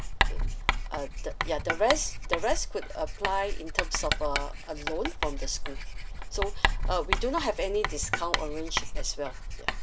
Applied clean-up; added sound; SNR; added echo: none; Writing; -3 dB; none.